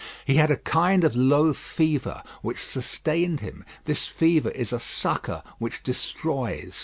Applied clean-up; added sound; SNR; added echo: none; none; none; none.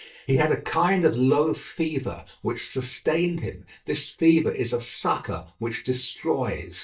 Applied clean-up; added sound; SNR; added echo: neural mask model DeepFilterNet 3.